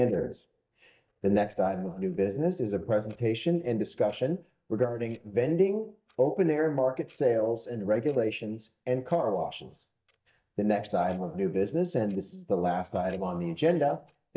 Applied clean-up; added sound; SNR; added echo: neural mask model DeepFilterNet 3.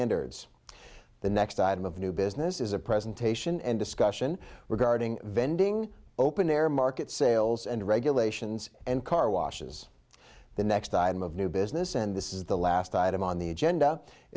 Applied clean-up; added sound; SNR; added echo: none; none; none; none.